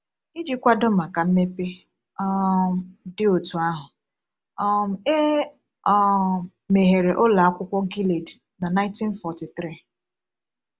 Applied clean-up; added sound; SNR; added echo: none; none; none; none.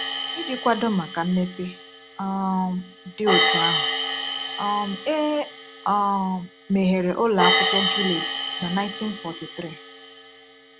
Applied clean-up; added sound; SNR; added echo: none; Hi-hat; 0 dB; none.